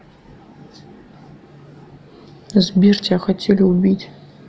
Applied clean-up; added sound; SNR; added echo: none; none; none; none.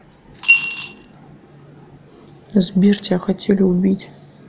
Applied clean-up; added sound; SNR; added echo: none; Coin (dropping) / Glass; -2 dB; none.